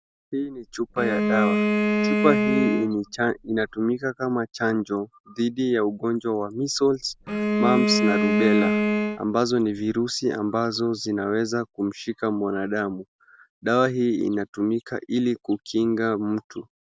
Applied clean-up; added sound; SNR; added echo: none; Bowed string instrument; -1 dB; none.